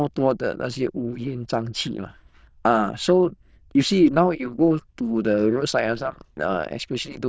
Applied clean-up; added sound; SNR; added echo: neural diffusion model UNIVERSE++.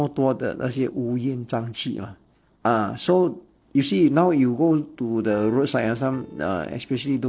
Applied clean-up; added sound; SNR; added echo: neural separator model SepFormer DNS4.